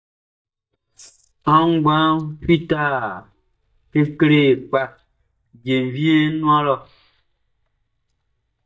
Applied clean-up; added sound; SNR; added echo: neural mask model DeepFilterNet 3.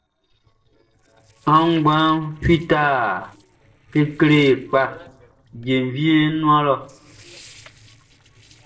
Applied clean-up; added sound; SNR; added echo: neural separator model SepFormer DNS4.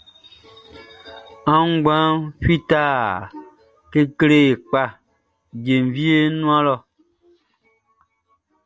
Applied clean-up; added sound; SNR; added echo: none; none; none; none.